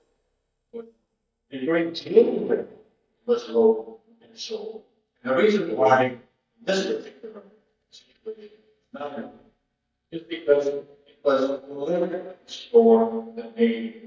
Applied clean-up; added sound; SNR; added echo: neural mask model DeepFilterNet 3.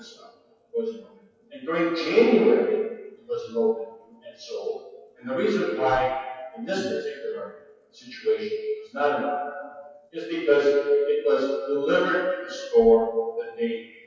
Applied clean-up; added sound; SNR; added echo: classical method WPE with log-MMSE.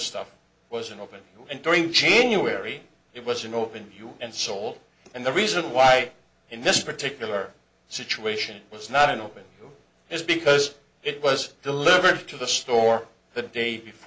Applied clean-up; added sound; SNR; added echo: none; none; none; none.